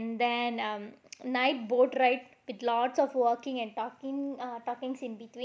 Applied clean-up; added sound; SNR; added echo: none; none; none; none.